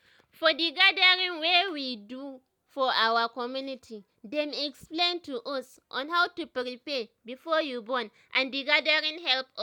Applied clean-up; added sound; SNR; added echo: none; none; none; none.